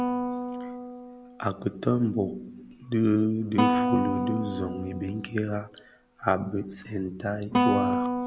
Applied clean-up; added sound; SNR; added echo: none; Guitar; 1 dB; none.